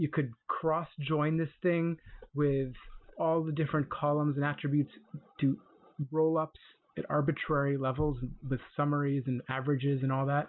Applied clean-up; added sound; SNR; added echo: none; none; none; none.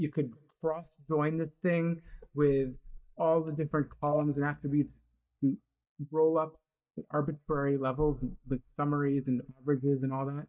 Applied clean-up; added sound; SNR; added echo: neural mask model DeepFilterNet 3.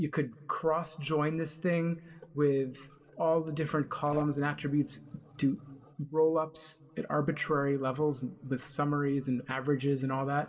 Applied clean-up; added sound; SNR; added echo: neural separator model SepFormer DNS4.